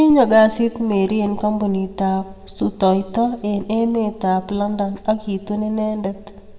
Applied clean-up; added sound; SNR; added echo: none; none; none; reverberation time 0.9 s.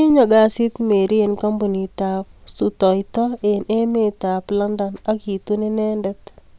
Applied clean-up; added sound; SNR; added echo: none; none; none; none.